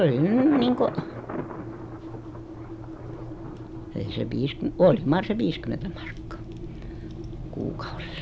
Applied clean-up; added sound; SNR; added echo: none; Thunder + Engine; 9 dB; none.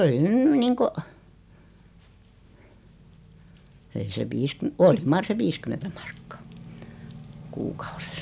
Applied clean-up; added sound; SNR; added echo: none; none; none; none.